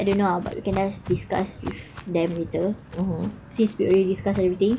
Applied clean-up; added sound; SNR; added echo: none; Walk, footsteps; 17 dB; none.